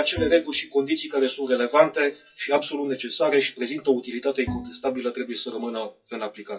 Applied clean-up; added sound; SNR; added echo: classical method WPE with log-MMSE.